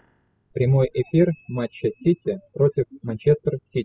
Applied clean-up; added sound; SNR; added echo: classical method spectral subtraction.